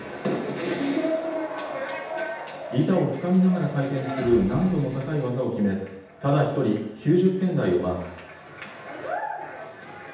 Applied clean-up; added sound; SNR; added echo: none; Bass drum; 18 dB; reverberation time 0.9 s.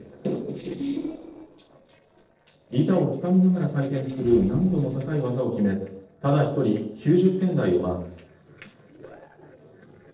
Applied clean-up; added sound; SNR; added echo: neural separator model SepFormer DNS4.